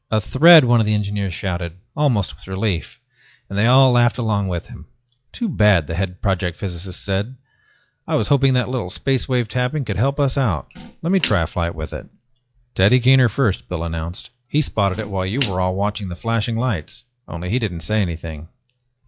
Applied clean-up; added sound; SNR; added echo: classical method log-MMSE.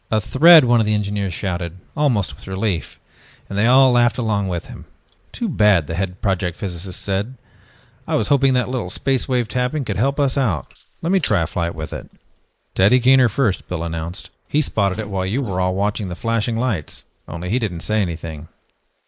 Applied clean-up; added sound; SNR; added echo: neural mask model Resemble Enhance denoiser.